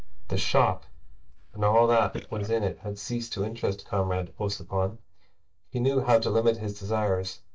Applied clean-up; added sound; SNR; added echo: neural mask model DeepFilterNet 3.